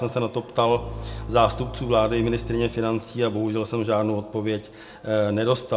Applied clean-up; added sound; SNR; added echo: none; Bowed string instrument; 12 dB; reverberation time 0.5 s.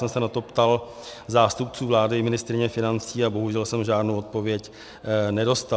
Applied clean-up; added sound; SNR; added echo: none; none; none; none.